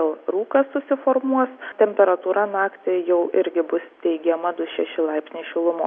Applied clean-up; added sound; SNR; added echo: none; none; none; none.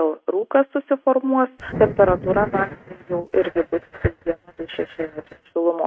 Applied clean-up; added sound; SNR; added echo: neural mask model RNNoise.